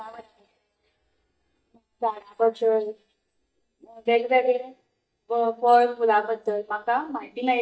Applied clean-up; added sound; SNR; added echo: neural mask model DeepFilterNet 3.